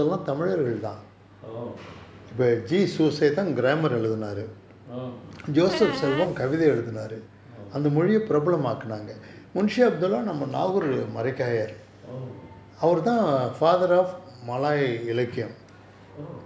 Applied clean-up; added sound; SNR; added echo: none; Squeak; 7 dB; none.